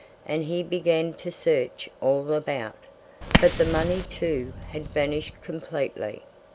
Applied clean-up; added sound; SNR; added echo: none; Fire; 2 dB; none.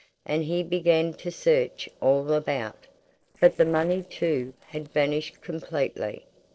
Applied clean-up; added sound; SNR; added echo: neural separator model SepFormer DNS4.